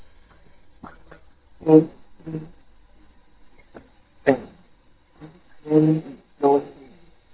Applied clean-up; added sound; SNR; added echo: neural mask model DeepFilterNet 3.